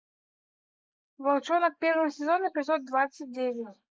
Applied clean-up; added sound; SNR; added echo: neural mask model Resemble Enhance denoiser.